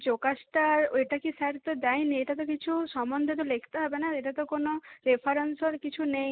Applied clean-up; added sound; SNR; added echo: none; none; none; none.